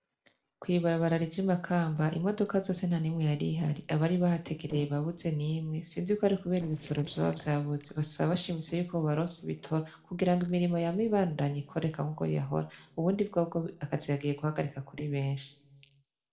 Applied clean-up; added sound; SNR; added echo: neural separator model SepFormer DNS4.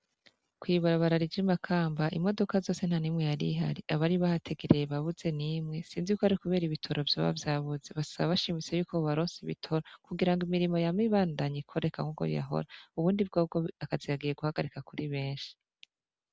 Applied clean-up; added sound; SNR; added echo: none; none; none; none.